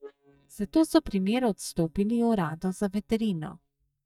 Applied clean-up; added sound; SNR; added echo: neural mask model DeepFilterNet 3.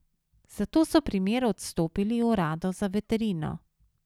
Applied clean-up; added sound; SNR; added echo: none; none; none; none.